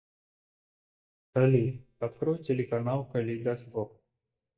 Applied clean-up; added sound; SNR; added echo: neural mask model DeepFilterNet 3.